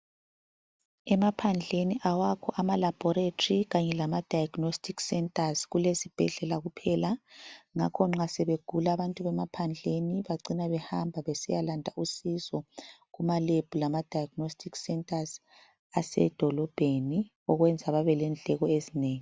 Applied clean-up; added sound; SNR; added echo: none; none; none; none.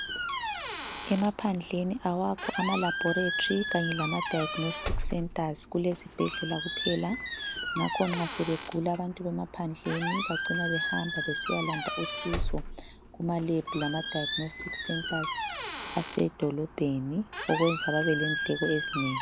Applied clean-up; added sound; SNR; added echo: none; Squeak; 3 dB; none.